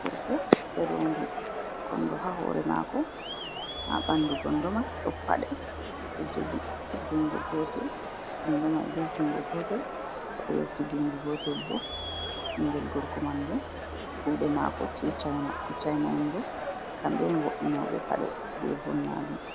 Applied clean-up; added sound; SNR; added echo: none; Crowd; 5 dB; none.